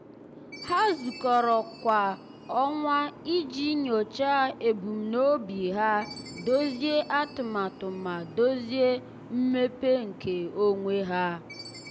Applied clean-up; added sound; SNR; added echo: none; Chime + Boat, Water vehicle; 17 dB; none.